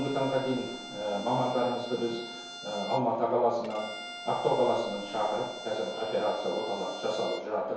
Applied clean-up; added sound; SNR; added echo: none; Bowed string instrument; 13 dB; reverberation time 1.0 s.